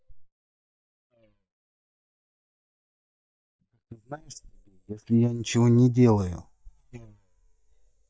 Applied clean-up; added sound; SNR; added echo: neural mask model DeepFilterNet 3.